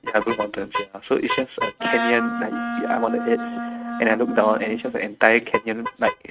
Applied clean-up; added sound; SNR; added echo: neural mask model RNNoise.